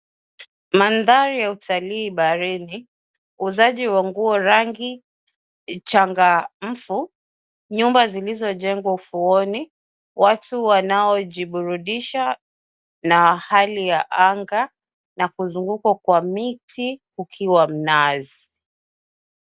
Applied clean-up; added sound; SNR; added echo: none; none; none; none.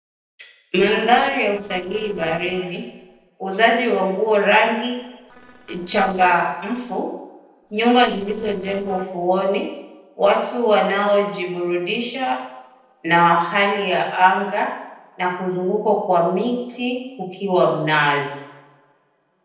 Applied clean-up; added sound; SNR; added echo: neural separator model SepFormer DNS4.